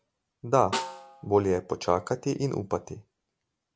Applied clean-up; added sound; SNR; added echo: none; Snare drum; 11 dB; none.